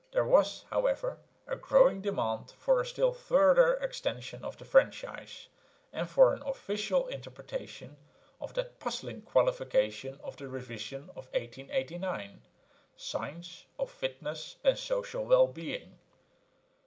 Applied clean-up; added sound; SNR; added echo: none; none; none; none.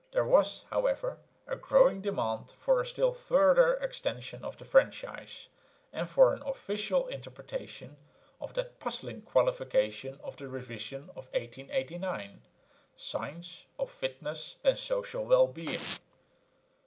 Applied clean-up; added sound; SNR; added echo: none; Domestic sounds, home sounds; 11 dB; none.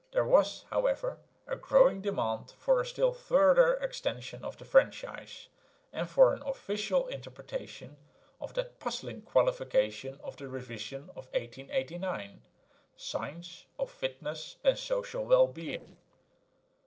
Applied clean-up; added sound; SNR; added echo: neural separator model SepFormer DNS4.